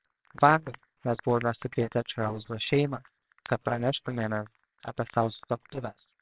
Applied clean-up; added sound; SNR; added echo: neural separator model SepFormer WHAMR!.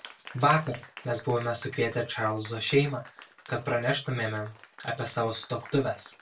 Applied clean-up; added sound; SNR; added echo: none; Applause; 20 dB; reverberation time 0.2 s.